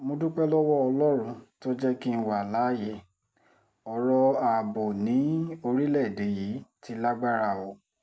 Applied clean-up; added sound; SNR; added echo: none; none; none; none.